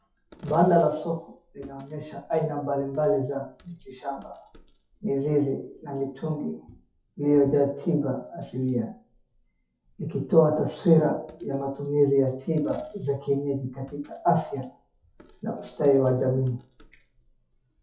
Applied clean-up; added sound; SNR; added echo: classical method WPE with log-MMSE.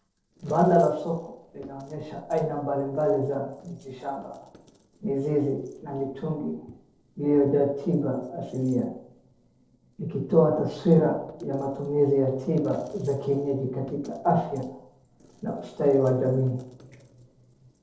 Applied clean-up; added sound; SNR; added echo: neural separator model SepFormer DNS4.